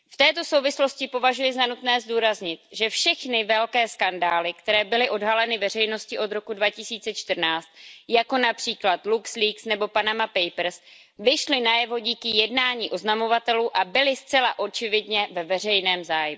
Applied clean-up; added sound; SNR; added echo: none; none; none; none.